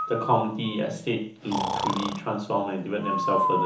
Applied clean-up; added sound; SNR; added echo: none; Breathing; 2 dB; reverberation time 0.7 s.